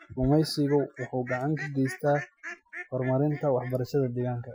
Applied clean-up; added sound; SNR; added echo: classical method Wiener filter.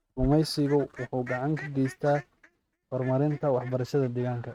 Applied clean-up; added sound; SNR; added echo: neural mask model RNNoise.